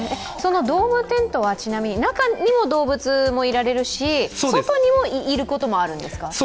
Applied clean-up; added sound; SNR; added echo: none; none; none; none.